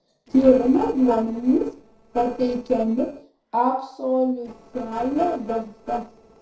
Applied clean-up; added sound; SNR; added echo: neural separator model SepFormer DNS4.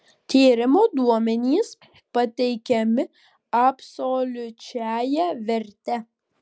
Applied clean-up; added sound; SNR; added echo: none; none; none; none.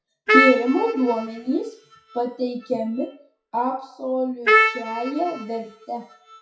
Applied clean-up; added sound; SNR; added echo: classical method WPE with log-MMSE.